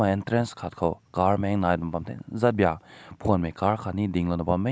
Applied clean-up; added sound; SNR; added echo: none; none; none; none.